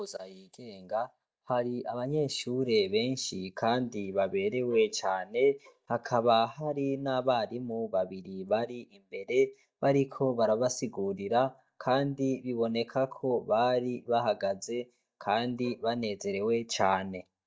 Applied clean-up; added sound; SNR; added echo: neural mask model DeepFilterNet 3.